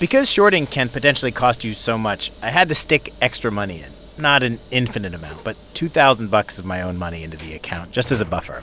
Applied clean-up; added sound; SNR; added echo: none; Sliding door / Hiss; 17 dB; none.